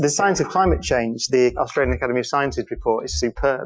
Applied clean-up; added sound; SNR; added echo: classical method Wiener filter.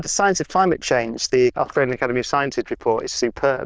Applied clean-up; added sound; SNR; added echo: neural diffusion model UNIVERSE++.